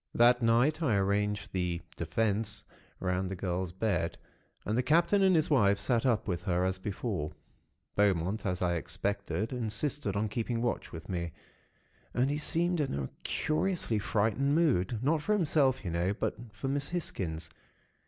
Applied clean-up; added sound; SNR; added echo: none; none; none; none.